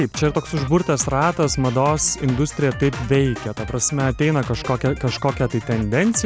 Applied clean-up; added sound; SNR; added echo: none; Drum kit; 12 dB; none.